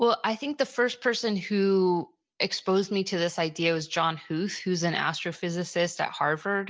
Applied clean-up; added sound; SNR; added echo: none; none; none; none.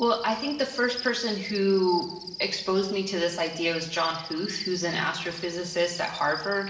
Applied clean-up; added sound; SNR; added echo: none; Cricket; 12 dB; reverberation time 1.2 s.